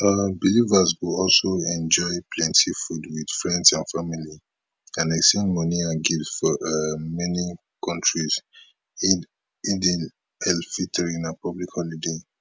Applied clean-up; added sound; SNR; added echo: none; none; none; none.